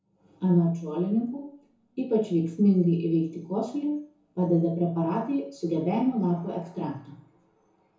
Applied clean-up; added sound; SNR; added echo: none; none; none; reverberation time 0.6 s.